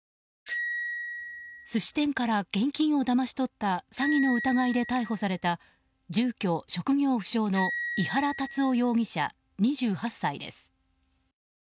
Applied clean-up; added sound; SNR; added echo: none; Bicycle bell; 7 dB; none.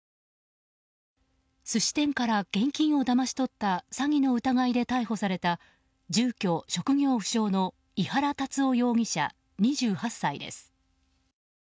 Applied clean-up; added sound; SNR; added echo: none; none; none; none.